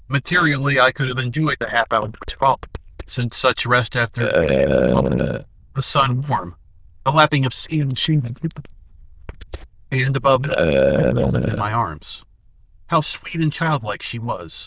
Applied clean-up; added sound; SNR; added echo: neural diffusion model UNIVERSE++.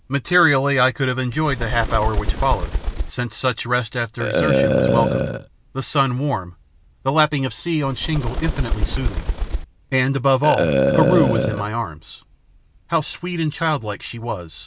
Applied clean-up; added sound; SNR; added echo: none; Burping, eructation + Bird; 0 dB; none.